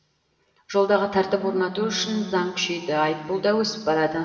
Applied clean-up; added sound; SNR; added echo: none; Livestock, farm animals, working animals; 16 dB; reverberation time 2.8 s.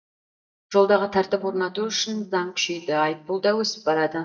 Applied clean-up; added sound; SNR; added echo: neural mask model DeepFilterNet 3.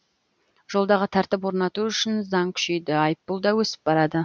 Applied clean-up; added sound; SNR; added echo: none; none; none; none.